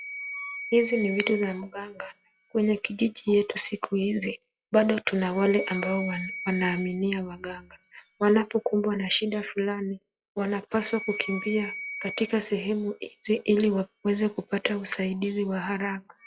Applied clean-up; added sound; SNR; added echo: classical method log-MMSE.